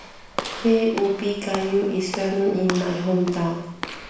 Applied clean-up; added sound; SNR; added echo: none; Walk, footsteps / Slam; 11 dB; reverberation time 0.7 s.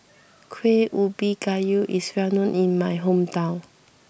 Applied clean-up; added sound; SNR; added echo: none; none; none; none.